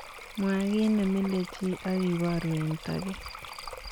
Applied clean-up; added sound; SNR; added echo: none; Stream + Cricket / Frog; 13 dB; none.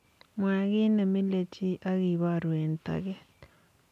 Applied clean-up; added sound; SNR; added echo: none; none; none; none.